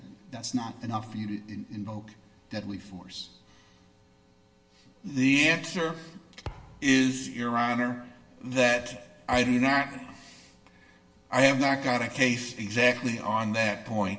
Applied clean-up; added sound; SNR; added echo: none; Thump, thud; 19 dB; reverberation time 0.8 s.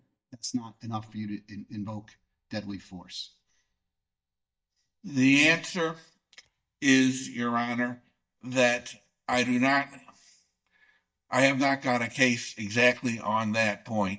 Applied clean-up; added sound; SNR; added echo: neural mask model DeepFilterNet 3.